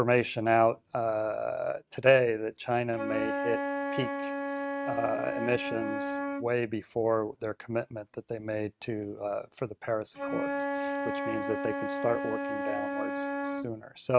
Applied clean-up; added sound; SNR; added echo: neural mask model RNNoise.